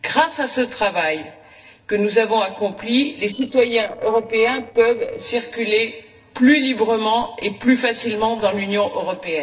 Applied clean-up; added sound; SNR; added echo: neural separator model SepFormer DNS4.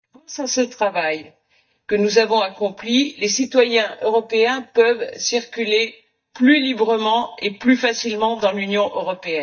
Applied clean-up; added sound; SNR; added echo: neural mask model DeepFilterNet 3.